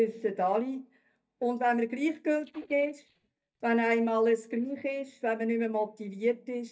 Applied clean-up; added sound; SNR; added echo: neural mask model DeepFilterNet 3.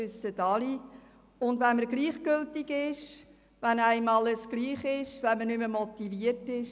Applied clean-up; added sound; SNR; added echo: none; none; none; none.